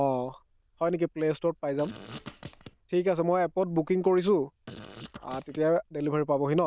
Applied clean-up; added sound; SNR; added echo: neural diffusion model UNIVERSE++.